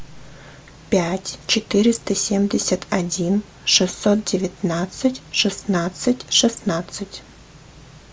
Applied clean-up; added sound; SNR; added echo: none; none; none; none.